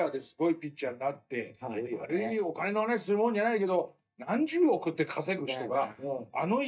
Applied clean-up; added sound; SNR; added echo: neural mask model DeepFilterNet 3.